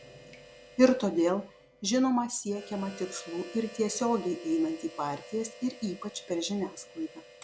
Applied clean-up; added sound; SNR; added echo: none; Harmonica; 19 dB; none.